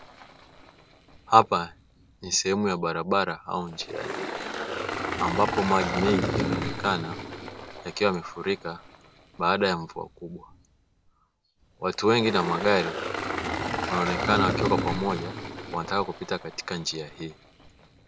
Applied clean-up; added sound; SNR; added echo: none; Engine; 5 dB; none.